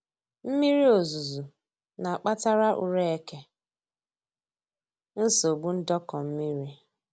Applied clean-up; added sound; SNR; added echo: none; none; none; none.